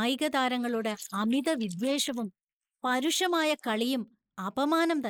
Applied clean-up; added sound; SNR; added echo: neural mask model Resemble Enhance denoiser.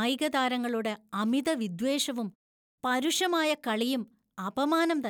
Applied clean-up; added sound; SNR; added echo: none; none; none; none.